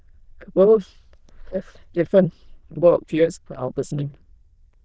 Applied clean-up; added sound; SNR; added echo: neural diffusion model UNIVERSE++.